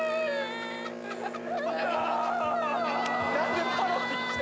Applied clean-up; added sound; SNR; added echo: none; Boat, Water vehicle; 9 dB; none.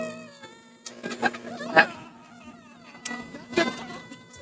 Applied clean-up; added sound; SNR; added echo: neural mask model RNNoise.